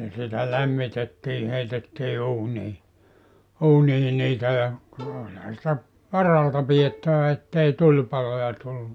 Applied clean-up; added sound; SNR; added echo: none; Bowed string instrument; 19 dB; none.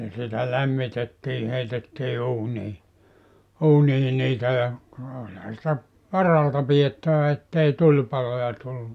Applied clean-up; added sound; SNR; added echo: none; none; none; none.